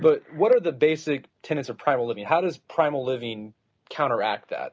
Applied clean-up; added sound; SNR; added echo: none; none; none; none.